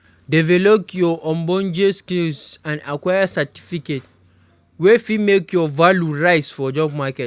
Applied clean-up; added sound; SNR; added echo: none; none; none; none.